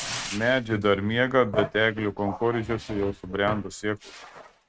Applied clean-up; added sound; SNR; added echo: neural mask model RNNoise.